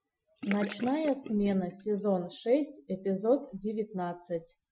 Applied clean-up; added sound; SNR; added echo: classical method Wiener filter.